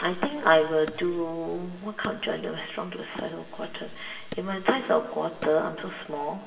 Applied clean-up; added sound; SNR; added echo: none; Wood; 19 dB; reverberation time 1.0 s.